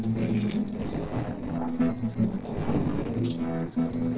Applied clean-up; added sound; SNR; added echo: neural separator model SepFormer DNS4.